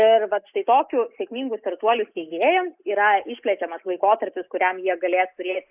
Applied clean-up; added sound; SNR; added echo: neural mask model Resemble Enhance denoiser.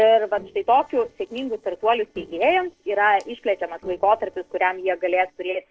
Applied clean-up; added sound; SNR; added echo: neural separator model SepFormer DNS4.